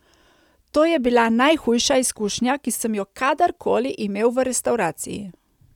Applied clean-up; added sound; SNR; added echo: none; none; none; none.